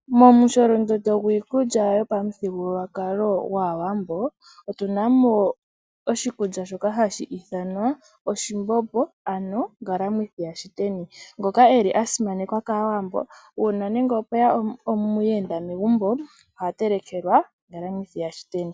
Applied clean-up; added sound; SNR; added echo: none; none; none; none.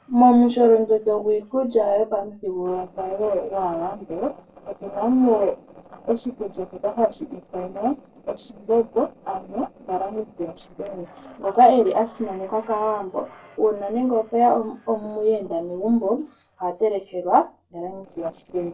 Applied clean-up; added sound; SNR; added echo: neural separator model SepFormer DNS4.